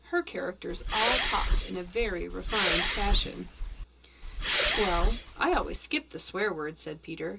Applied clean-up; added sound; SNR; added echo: none; Respiratory sounds; -3 dB; reverberation time 0.2 s.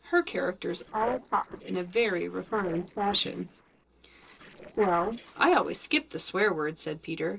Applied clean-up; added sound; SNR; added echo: neural separator model SepFormer DNS4.